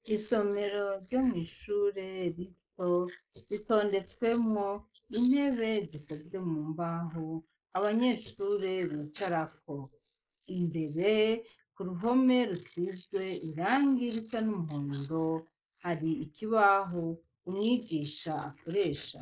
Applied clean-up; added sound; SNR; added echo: neural mask model Resemble Enhance denoiser.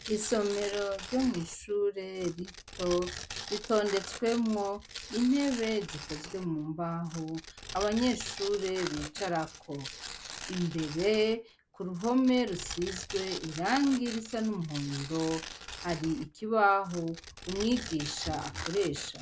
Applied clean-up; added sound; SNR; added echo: none; Tearing; 12 dB; none.